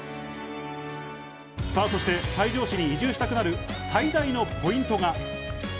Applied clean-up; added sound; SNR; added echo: none; Wind instrument, woodwind instrument; 20 dB; none.